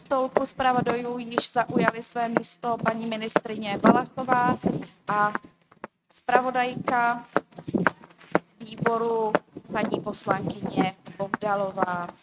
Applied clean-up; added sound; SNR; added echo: neural mask model RNNoise.